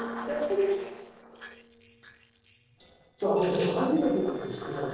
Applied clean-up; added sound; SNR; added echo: neural separator model SepFormer DNS4.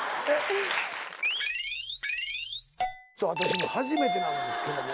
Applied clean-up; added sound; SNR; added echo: none; none; none; none.